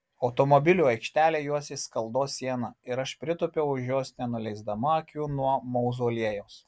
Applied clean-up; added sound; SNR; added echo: none; none; none; none.